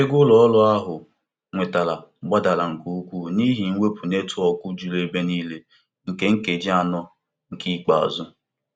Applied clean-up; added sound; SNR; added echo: none; none; none; none.